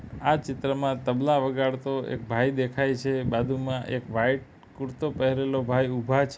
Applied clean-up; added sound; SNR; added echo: none; none; none; none.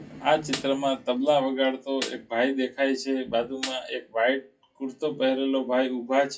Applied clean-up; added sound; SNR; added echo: classical method WPE with log-MMSE.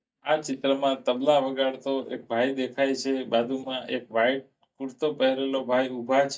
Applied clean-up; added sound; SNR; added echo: neural mask model DeepFilterNet 3.